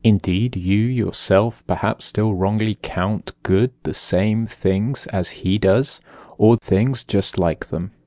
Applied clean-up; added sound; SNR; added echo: none; none; none; none.